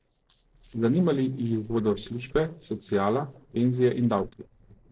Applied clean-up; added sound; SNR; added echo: neural separator model SepFormer DNS4.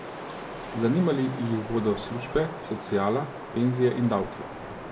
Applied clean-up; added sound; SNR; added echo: none; Wind; 10 dB; reverberation time 1.3 s.